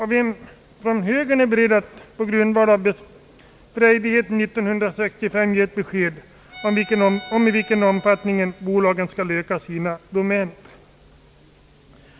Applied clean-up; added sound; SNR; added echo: none; Bowed string instrument; 19 dB; none.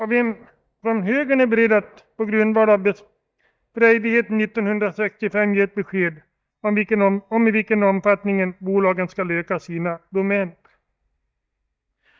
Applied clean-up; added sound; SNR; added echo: neural mask model DeepFilterNet 3.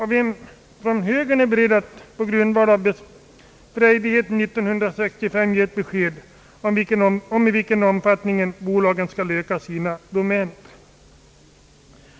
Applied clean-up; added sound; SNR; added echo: none; none; none; none.